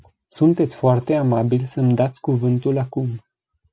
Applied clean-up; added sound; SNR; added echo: none; none; none; none.